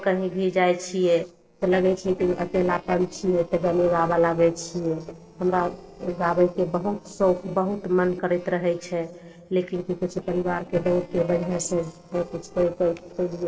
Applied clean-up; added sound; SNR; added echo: neural separator model SepFormer DNS4.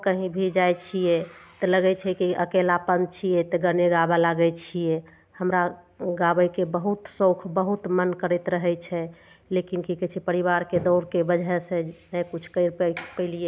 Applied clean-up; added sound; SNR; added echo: none; none; none; none.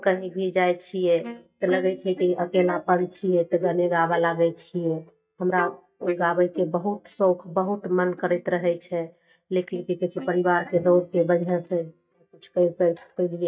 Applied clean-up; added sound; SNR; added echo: neural mask model DeepFilterNet 3.